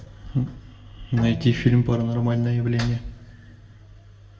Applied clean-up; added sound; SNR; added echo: none; Bowed string instrument; 17 dB; reverberation time 0.7 s.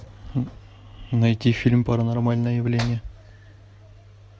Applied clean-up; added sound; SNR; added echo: none; none; none; none.